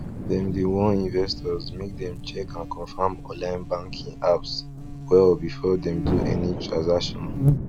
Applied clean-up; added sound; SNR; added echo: none; Buzz + Thunder; 4 dB; none.